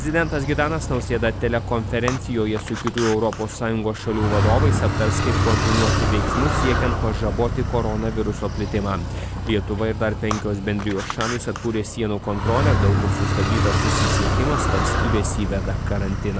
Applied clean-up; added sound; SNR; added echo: none; Car; -1 dB; none.